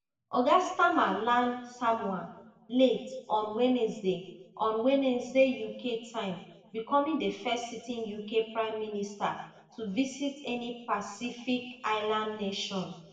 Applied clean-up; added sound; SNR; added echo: none; none; none; reverberation time 1.0 s.